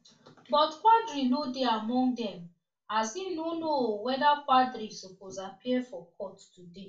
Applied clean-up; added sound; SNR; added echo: none; none; none; reverberation time 0.2 s.